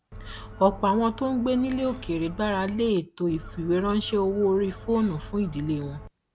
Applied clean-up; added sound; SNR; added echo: none; Gull, seagull; 15 dB; none.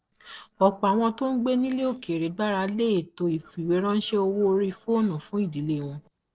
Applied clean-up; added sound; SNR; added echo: neural separator model SepFormer DNS4.